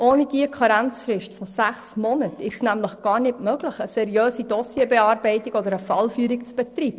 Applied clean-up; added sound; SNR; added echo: neural separator model SepFormer DNS4.